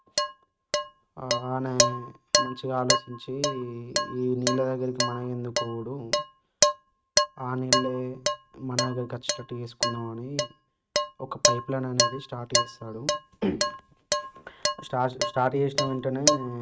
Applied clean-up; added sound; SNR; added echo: neural mask model RNNoise.